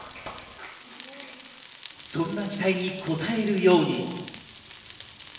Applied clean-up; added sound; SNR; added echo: none; Frying (food); 11 dB; reverberation time 1.2 s.